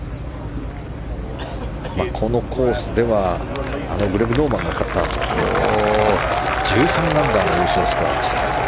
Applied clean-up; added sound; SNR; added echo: none; none; none; none.